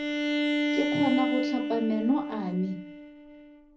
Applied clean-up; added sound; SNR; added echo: none; Bowed string instrument; 0 dB; reverberation time 0.4 s.